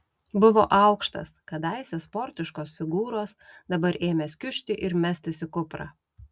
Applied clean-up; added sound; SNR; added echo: none; none; none; none.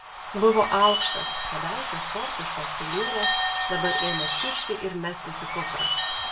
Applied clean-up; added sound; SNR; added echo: none; Bird / Bell; 0 dB; reverberation time 0.2 s.